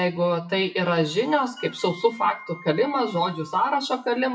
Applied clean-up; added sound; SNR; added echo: classical method WPE with log-MMSE.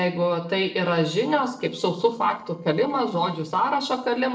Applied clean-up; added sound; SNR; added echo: neural separator model SepFormer DNS4.